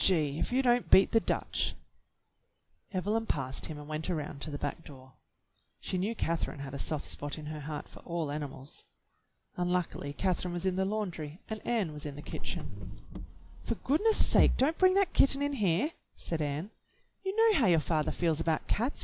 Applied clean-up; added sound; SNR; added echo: none; Bass drum + Car; 0 dB; none.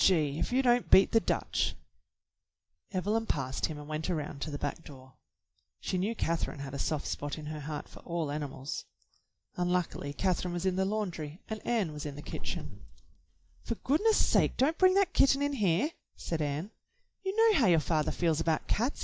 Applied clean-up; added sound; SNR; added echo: neural mask model DeepFilterNet 3.